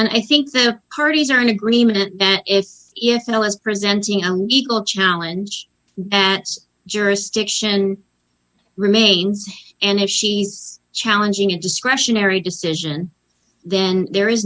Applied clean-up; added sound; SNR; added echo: none; none; none; none.